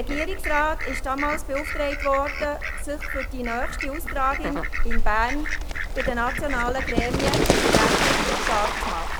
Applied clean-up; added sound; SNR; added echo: none; Fowl; -4 dB; none.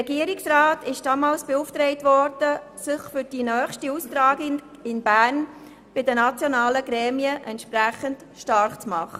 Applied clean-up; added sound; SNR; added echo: none; none; none; none.